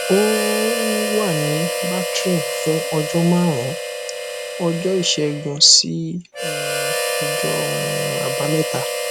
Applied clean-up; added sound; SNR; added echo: none; Harmonica; 3 dB; none.